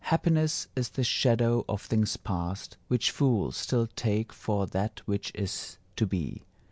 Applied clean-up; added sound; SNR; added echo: none; none; none; none.